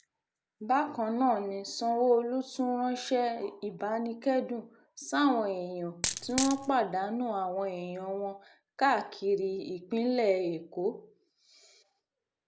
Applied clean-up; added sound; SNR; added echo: none; Coin (dropping); 3 dB; none.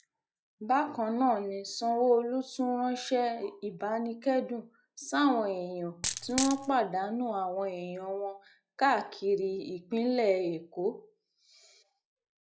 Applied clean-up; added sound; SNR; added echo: classical method log-MMSE.